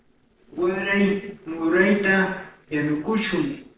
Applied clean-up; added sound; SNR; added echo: neural separator model SepFormer DNS4.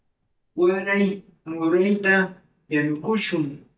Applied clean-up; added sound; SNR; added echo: neural mask model DeepFilterNet 3.